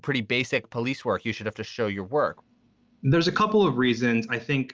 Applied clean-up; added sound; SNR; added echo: none; none; none; none.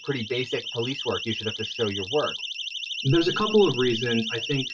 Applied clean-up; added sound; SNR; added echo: classical method WPE with log-MMSE.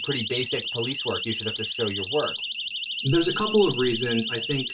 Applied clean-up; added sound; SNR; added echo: none; Siren; 4 dB; reverberation time 0.1 s.